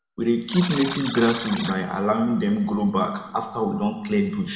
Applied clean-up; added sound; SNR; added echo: none; Alarm; 13 dB; reverberation time 1.4 s.